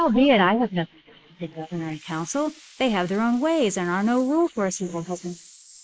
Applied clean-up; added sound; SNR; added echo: neural mask model Resemble Enhance denoiser.